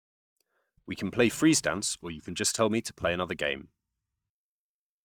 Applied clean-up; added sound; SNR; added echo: neural mask model DeepFilterNet 3.